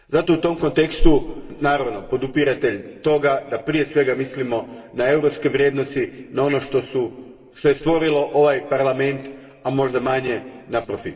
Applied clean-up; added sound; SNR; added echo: none; none; none; reverberation time 1.8 s.